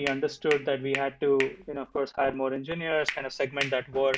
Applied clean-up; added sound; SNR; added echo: none; Hands; 10 dB; none.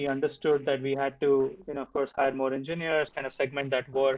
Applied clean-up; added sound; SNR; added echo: neural separator model SepFormer DNS4.